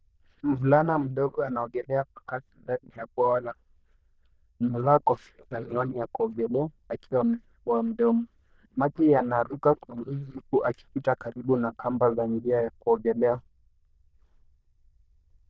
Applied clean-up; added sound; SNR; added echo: neural diffusion model UNIVERSE++.